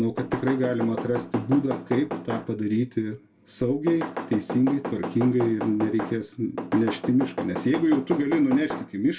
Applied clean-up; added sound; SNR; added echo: none; Knock / Wood; 8 dB; reverberation time 0.2 s.